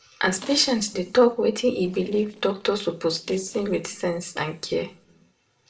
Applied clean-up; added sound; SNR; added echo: neural separator model SepFormer DNS4.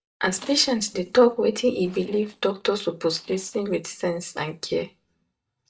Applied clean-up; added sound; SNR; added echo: neural mask model DeepFilterNet 3.